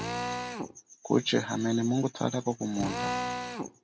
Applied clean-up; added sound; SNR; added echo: none; Drill; 6 dB; none.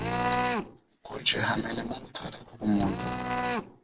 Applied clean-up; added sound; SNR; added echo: neural separator model SepFormer DNS4.